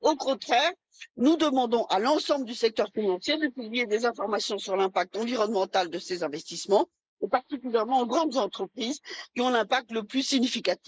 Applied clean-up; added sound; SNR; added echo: neural mask model Resemble Enhance denoiser.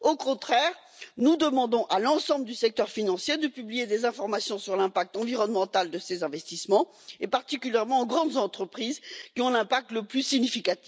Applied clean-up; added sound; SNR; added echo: none; none; none; none.